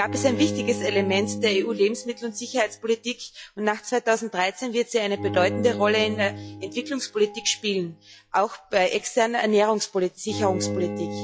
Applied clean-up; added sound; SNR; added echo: classical method log-MMSE.